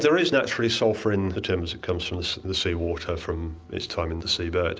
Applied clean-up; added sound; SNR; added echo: none; none; none; none.